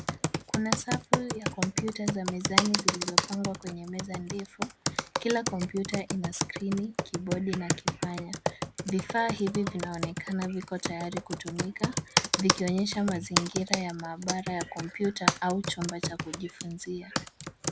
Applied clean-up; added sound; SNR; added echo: none; Computer keyboard; -1 dB; none.